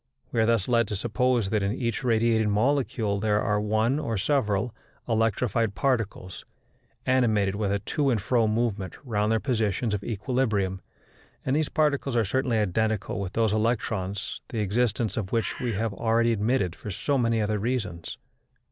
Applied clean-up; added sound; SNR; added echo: none; Bird; 14 dB; none.